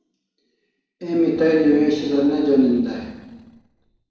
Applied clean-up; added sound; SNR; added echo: neural separator model SepFormer DNS4.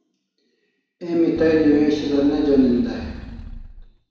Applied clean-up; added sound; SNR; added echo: none; Engine / Car; 13 dB; reverberation time 1.1 s.